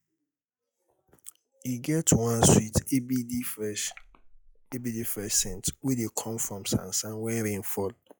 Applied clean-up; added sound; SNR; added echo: classical method log-MMSE.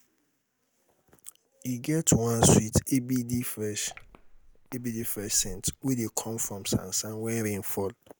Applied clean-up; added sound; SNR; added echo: none; Walk, footsteps + Drip / Water; 19 dB; none.